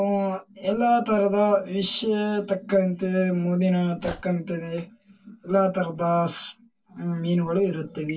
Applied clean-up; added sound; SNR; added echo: neural separator model SepFormer DNS4.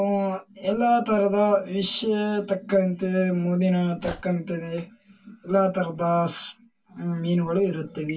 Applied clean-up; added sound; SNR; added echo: none; Dog; 17 dB; reverberation time 0.1 s.